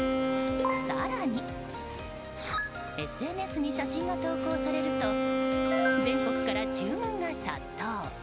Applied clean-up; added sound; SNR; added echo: none; Wind instrument, woodwind instrument; -2 dB; none.